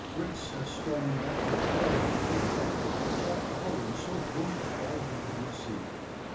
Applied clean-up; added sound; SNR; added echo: none; Ocean; -4 dB; reverberation time 0.7 s.